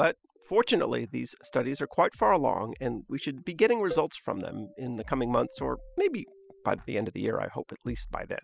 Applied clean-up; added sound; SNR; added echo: classical method spectral subtraction.